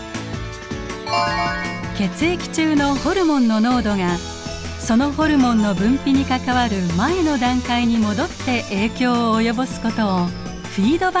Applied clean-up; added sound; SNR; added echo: none; Wind instrument, woodwind instrument; 17 dB; none.